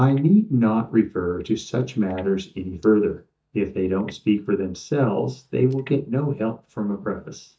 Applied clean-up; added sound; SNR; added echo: neural mask model DeepFilterNet 3.